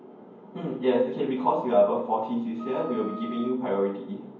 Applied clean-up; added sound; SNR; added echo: none; Wind instrument, woodwind instrument; 16 dB; reverberation time 0.9 s.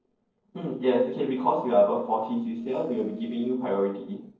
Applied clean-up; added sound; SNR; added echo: neural separator model SepFormer DNS4.